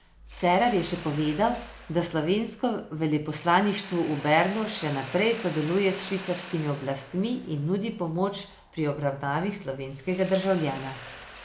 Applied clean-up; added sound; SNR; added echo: none; Mechanisms; 16 dB; none.